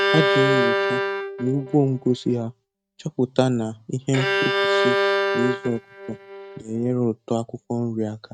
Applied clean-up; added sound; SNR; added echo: neural mask model RNNoise.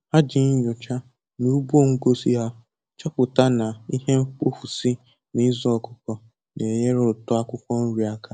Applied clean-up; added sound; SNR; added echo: none; none; none; none.